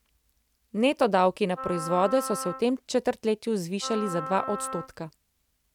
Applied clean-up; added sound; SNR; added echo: none; Wind instrument, woodwind instrument; 10 dB; none.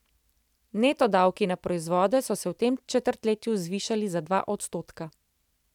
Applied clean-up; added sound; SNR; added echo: none; none; none; none.